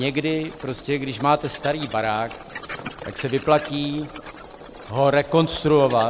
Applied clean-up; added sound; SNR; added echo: none; Wild animals; 7 dB; none.